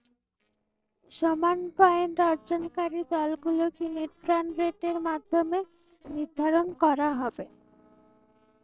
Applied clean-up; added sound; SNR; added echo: neural separator model SepFormer DNS4.